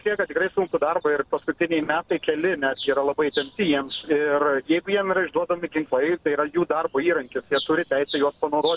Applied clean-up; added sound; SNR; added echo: none; Bird vocalization, bird call, bird song; 8 dB; none.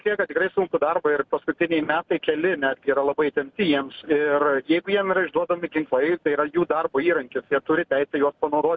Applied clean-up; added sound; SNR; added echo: none; none; none; none.